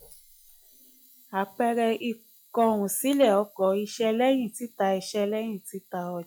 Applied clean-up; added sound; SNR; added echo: classical method log-MMSE.